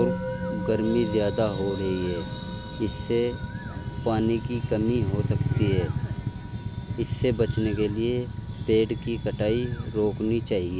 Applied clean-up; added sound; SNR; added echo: none; Musical instrument; 13 dB; none.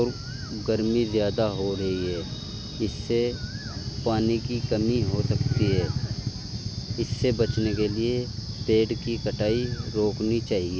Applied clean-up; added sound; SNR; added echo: none; none; none; none.